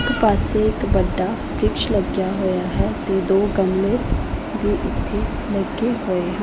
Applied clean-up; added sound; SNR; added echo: none; none; none; none.